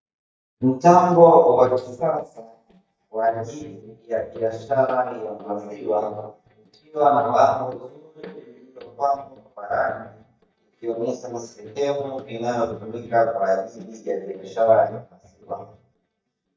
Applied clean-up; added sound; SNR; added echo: neural mask model DeepFilterNet 3.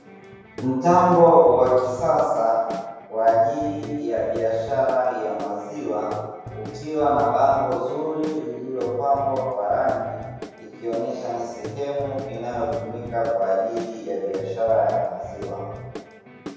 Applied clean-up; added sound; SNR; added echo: none; Guitar / Drum; 15 dB; reverberation time 1.2 s.